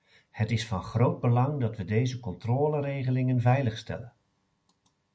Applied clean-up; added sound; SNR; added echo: none; none; none; none.